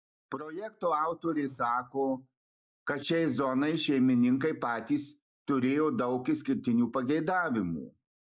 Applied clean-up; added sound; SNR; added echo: neural mask model Resemble Enhance denoiser.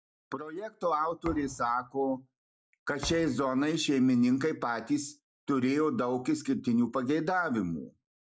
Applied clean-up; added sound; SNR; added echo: none; Thump, thud; 16 dB; none.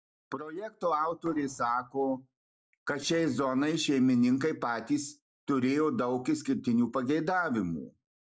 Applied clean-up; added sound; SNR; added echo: neural separator model SepFormer DNS4.